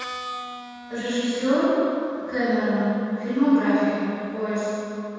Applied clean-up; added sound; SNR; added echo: none; Harmonica; 16 dB; reverberation time 2.1 s.